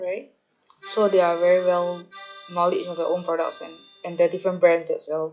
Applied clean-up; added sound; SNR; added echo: classical method log-MMSE.